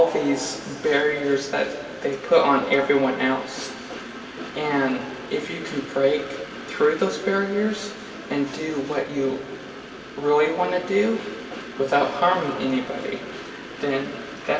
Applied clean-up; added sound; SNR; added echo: none; Train; 13 dB; reverberation time 2.0 s.